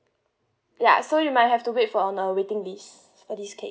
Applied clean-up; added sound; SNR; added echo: none; none; none; none.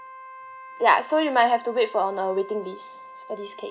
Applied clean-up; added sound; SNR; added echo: none; Wind instrument, woodwind instrument; 18 dB; none.